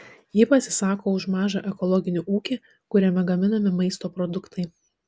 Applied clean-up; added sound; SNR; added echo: none; none; none; none.